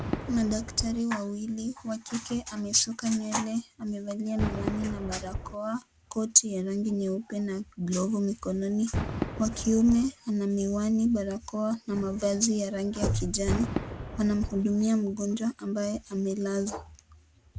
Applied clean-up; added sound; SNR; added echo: none; Fireworks; 10 dB; none.